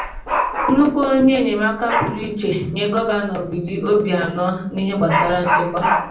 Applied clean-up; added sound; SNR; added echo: none; Dog; 5 dB; reverberation time 0.6 s.